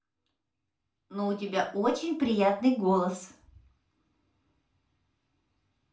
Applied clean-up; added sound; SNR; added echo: none; none; none; reverberation time 0.3 s.